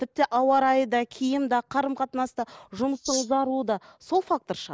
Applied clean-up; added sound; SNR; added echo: neural mask model Resemble Enhance denoiser.